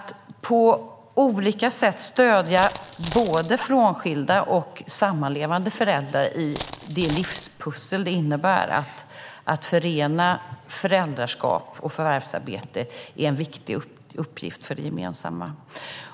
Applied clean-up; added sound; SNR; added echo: none; Coin (dropping); 13 dB; none.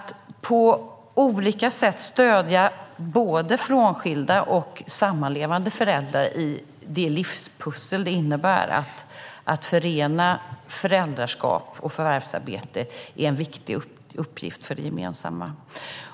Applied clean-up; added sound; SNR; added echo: none; none; none; none.